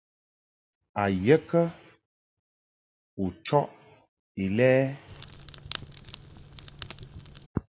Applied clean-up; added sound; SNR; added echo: none; Crackle; 11 dB; none.